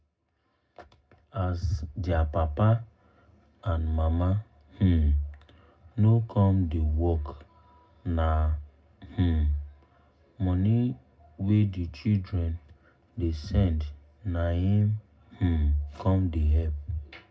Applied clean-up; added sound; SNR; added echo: none; none; none; reverberation time 0.2 s.